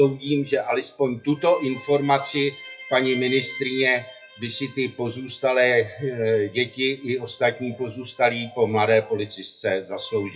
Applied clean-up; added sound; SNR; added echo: classical method WPE with log-MMSE.